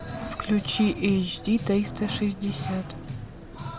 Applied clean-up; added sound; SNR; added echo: none; Sawing; 15 dB; none.